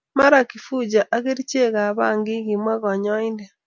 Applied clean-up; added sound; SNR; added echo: none; none; none; none.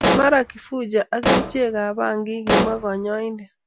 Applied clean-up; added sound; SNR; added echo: none; Explosion; 1 dB; none.